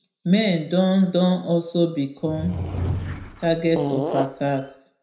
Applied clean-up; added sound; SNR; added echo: none; Fart / Drawer open or close; 6 dB; reverberation time 0.5 s.